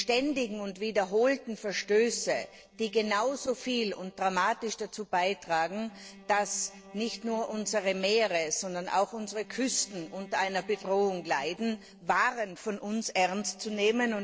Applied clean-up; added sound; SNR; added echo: neural separator model SepFormer DNS4.